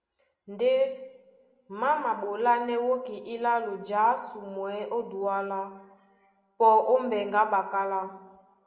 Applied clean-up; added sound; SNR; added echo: none; none; none; reverberation time 0.8 s.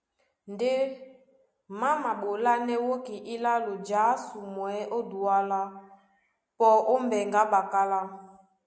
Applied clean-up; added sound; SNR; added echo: none; none; none; none.